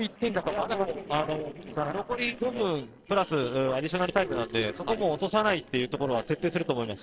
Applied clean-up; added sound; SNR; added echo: neural separator model SepFormer DNS4.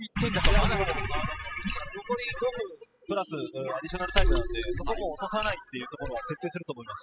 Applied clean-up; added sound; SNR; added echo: classical method spectral subtraction.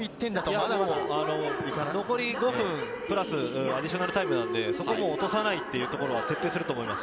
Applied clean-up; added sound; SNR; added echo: none; none; none; none.